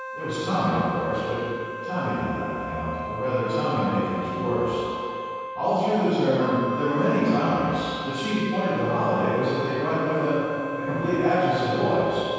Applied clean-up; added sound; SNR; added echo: none; Wind instrument, woodwind instrument; 9 dB; reverberation time 2.2 s.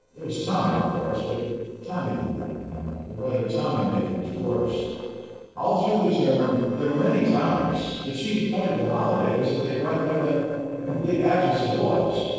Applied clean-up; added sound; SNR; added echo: neural separator model SepFormer DNS4.